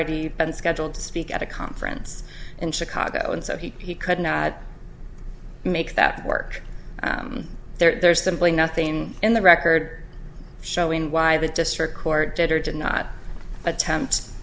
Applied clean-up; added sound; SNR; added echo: none; none; none; none.